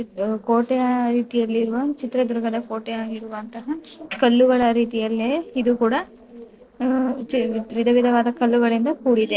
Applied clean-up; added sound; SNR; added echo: neural separator model SepFormer DNS4.